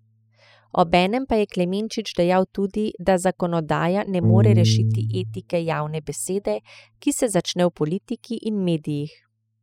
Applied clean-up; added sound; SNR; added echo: classical method spectral subtraction.